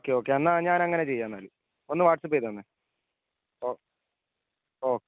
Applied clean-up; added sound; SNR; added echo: none; none; none; none.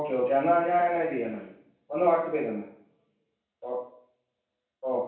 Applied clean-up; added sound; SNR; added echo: none; none; none; reverberation time 0.7 s.